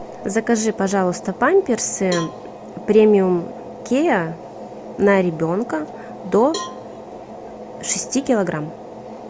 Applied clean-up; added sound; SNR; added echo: none; Cowbell; 17 dB; none.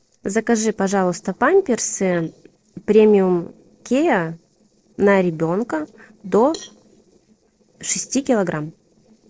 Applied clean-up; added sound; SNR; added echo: neural separator model SepFormer DNS4.